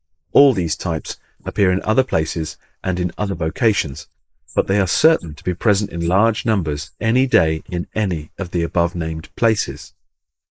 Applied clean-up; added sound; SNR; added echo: neural mask model Resemble Enhance denoiser.